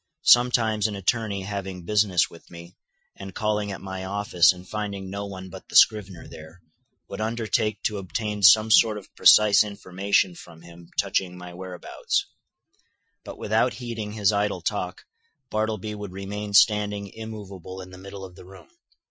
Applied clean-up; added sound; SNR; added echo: classical method Wiener filter.